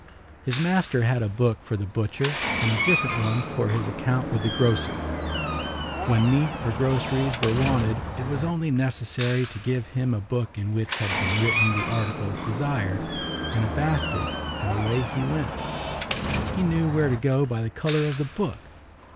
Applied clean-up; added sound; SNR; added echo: none; Door; 4 dB; none.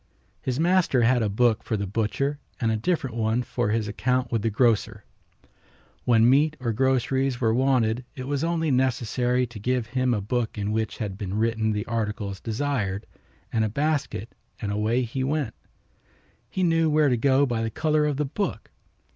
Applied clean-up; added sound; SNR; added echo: none; none; none; none.